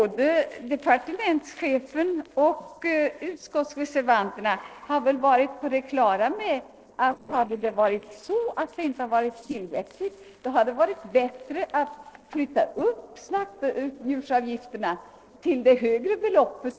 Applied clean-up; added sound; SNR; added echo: neural separator model SepFormer DNS4.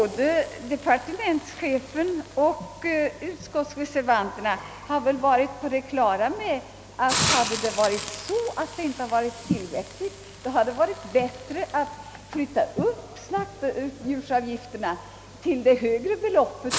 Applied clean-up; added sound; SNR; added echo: none; Hiss; 11 dB; none.